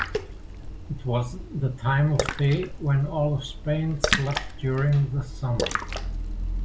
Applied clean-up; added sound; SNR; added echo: none; Splash, splatter; 5 dB; none.